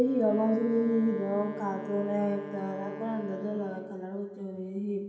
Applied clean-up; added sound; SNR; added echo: none; Wind instrument, woodwind instrument; 13 dB; reverberation time 2.4 s.